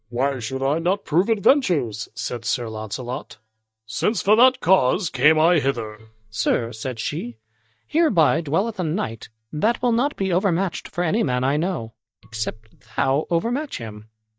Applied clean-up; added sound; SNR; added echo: neural mask model DeepFilterNet 3.